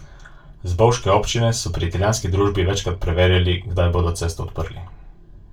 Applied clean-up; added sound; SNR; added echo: none; none; none; reverberation time 0.2 s.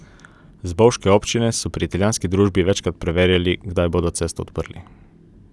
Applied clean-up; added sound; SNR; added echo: none; none; none; none.